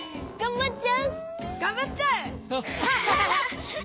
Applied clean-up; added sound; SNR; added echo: none; none; none; none.